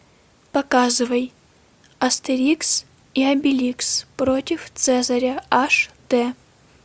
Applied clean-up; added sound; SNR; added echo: none; none; none; none.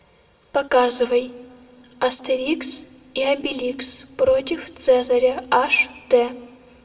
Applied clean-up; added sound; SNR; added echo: none; none; none; reverberation time 1.2 s.